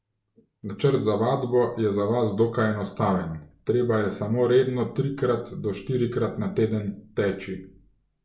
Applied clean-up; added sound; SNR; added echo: none; none; none; none.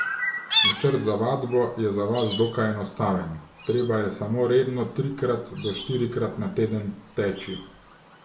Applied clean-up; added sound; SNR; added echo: none; Chirp, tweet; 6 dB; none.